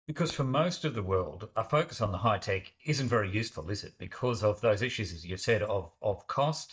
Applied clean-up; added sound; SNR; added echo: neural mask model DeepFilterNet 3.